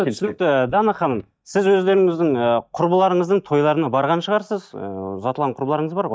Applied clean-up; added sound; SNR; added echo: neural mask model DeepFilterNet 3.